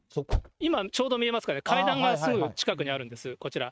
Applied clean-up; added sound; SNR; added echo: neural mask model RNNoise.